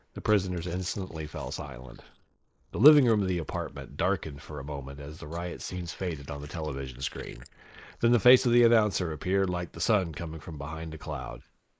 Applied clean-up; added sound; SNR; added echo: neural mask model Resemble Enhance denoiser.